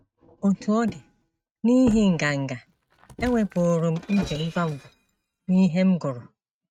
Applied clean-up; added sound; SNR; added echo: neural mask model RNNoise.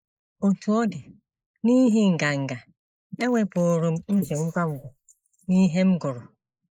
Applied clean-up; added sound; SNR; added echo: neural mask model Resemble Enhance denoiser.